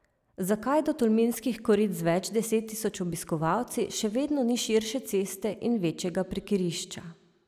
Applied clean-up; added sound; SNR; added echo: none; none; none; none.